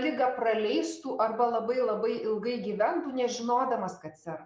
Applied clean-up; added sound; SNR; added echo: none; none; none; none.